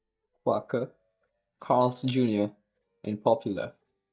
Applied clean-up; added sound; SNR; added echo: neural mask model DeepFilterNet 3.